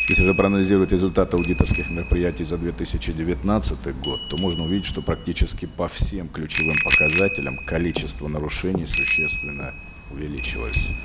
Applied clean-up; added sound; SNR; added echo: none; Bicycle bell; 4 dB; none.